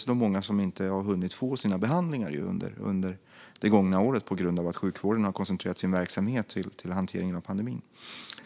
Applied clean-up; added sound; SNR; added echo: none; none; none; none.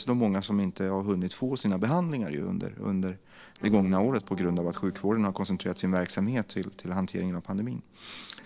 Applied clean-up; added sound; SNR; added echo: neural separator model SepFormer DNS4.